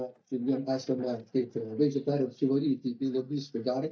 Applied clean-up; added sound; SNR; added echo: neural mask model DeepFilterNet 3.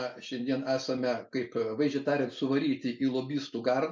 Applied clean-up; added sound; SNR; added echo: none; none; none; none.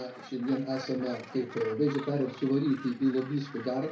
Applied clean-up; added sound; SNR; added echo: none; Gull, seagull; 17 dB; reverberation time 0.4 s.